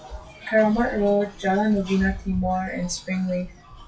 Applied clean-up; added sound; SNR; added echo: classical method WPE with log-MMSE.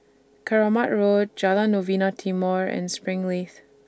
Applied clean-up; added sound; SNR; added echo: none; none; none; none.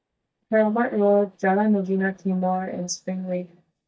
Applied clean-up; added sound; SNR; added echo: neural mask model DeepFilterNet 3.